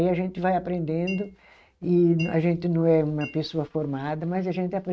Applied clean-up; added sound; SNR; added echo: neural mask model RNNoise.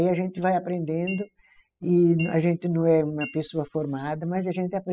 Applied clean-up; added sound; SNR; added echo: classical method spectral subtraction.